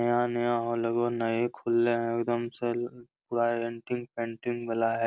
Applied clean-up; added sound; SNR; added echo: none; none; none; none.